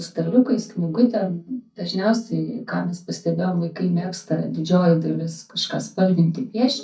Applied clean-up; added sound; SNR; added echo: neural mask model DeepFilterNet 3.